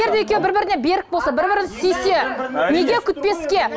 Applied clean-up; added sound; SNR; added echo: none; none; none; none.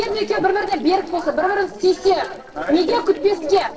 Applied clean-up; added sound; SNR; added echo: neural separator model SepFormer DNS4.